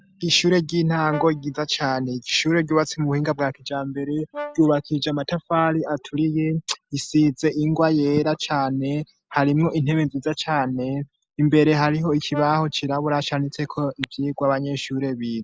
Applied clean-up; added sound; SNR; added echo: none; Brass instrument; 17 dB; none.